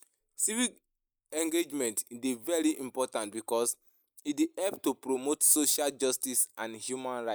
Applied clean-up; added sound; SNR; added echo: neural mask model Resemble Enhance denoiser.